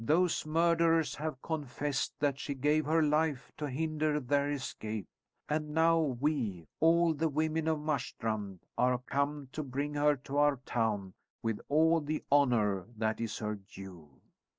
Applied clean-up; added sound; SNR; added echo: none; none; none; none.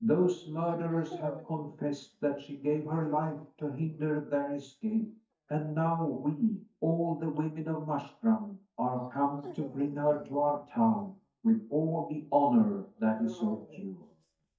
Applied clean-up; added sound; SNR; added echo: neural mask model DeepFilterNet 3.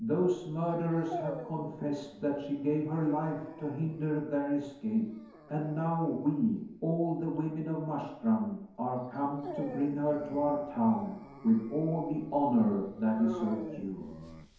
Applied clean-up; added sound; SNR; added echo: none; Dog; 15 dB; reverberation time 0.9 s.